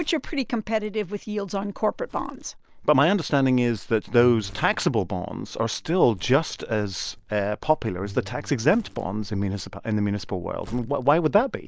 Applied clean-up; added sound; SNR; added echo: none; Crumpling, crinkling + Bowed string instrument; 20 dB; none.